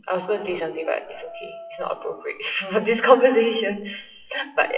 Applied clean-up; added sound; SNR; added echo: classical method WPE with log-MMSE.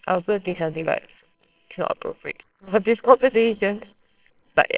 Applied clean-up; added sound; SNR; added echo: neural separator model SepFormer WHAMR!.